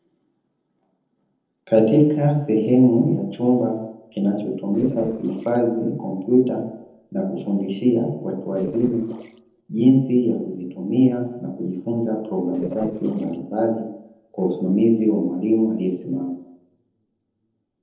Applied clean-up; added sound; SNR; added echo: neural separator model SepFormer DNS4.